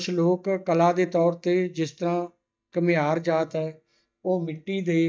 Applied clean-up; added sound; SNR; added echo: neural mask model DeepFilterNet 3.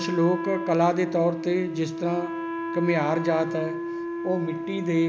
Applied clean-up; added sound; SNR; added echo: none; Wind instrument, woodwind instrument; 5 dB; none.